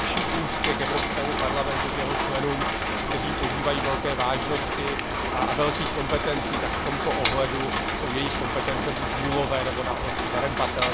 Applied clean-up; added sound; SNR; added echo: none; Rain; -3 dB; none.